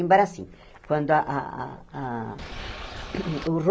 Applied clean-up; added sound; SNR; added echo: none; Boat, Water vehicle; 11 dB; none.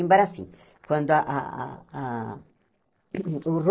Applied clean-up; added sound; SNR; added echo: neural separator model SepFormer DNS4.